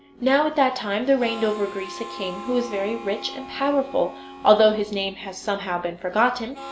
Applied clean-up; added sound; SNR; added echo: none; Harmonica; 16 dB; none.